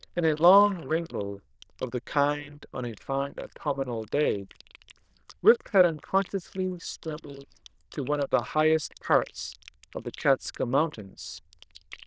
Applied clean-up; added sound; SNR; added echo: neural diffusion model UNIVERSE++.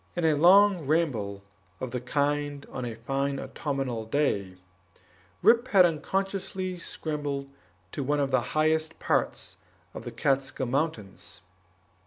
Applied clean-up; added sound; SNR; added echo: none; none; none; none.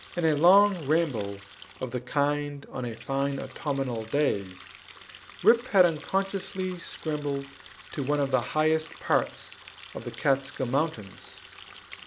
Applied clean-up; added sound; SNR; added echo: none; Water tap, faucet; 19 dB; none.